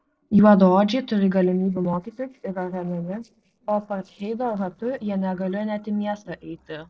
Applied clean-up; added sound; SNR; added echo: neural separator model SepFormer DNS4.